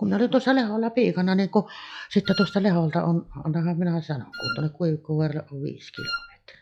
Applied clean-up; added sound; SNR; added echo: classical method log-MMSE.